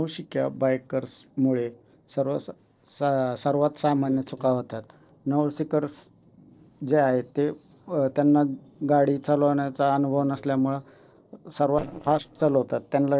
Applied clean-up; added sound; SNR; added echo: neural separator model SepFormer DNS4.